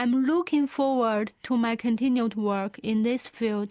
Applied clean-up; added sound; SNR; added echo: none; none; none; none.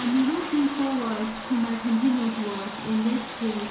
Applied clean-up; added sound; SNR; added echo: none; Bathtub (filling or washing); 10 dB; reverberation time 0.7 s.